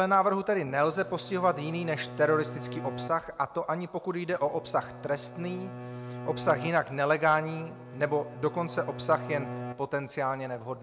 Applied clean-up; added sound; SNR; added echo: none; Bowed string instrument; 12 dB; none.